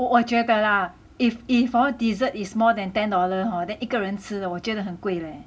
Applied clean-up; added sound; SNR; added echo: none; none; none; none.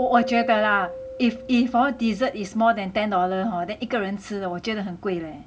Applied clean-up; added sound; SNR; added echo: none; Keyboard (musical); 14 dB; none.